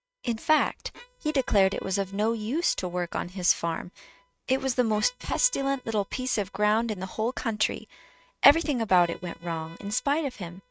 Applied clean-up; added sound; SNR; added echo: neural mask model RNNoise.